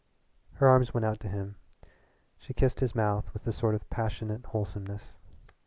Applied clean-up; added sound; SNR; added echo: none; none; none; none.